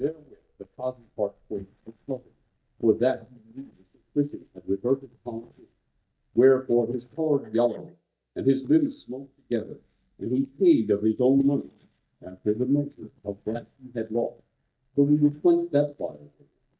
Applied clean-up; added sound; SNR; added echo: neural mask model DeepFilterNet 3.